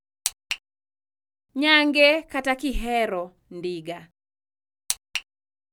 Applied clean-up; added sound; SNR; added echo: none; none; none; none.